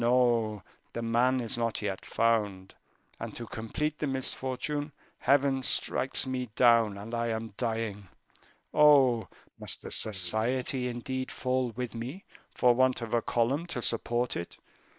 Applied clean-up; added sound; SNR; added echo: neural mask model Resemble Enhance denoiser.